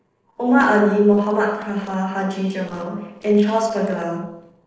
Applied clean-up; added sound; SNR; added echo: neural separator model SepFormer DNS4.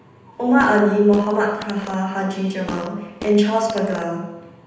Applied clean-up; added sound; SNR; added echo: none; Fart; 15 dB; reverberation time 0.9 s.